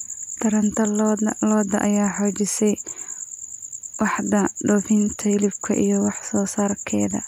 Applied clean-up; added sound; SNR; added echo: none; none; none; none.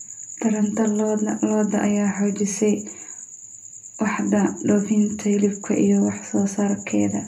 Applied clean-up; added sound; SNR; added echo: none; none; none; reverberation time 0.3 s.